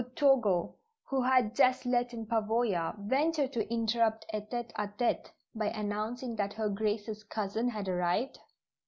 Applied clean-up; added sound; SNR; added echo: none; none; none; none.